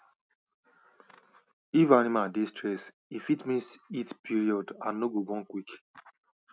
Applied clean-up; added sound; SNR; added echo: none; none; none; none.